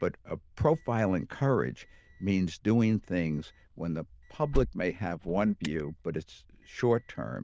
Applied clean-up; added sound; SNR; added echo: neural diffusion model UNIVERSE++.